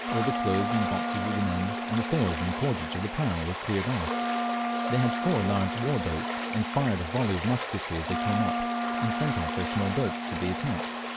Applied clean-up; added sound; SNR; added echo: none; Wind instrument, woodwind instrument + Stream; 1 dB; none.